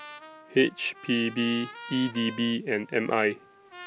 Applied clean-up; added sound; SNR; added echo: none; Trumpet; 17 dB; none.